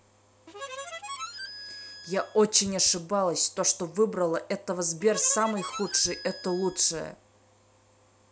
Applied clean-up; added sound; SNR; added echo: none; Harmonica; 12 dB; none.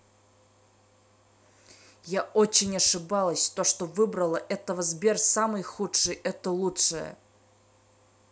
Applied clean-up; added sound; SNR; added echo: none; none; none; none.